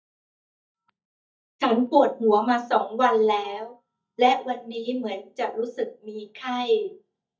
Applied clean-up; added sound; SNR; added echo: neural mask model DeepFilterNet 3.